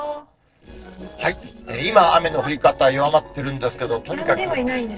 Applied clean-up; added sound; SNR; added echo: neural separator model SepFormer DNS4.